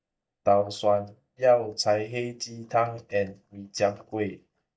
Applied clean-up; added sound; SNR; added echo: neural mask model DeepFilterNet 3.